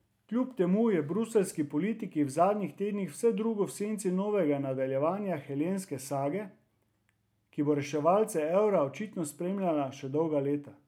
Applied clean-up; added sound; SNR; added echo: none; none; none; none.